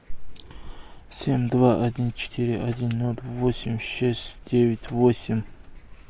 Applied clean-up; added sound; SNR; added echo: none; none; none; none.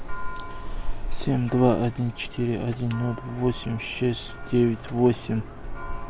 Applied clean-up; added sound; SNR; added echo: none; Church bell; 6 dB; none.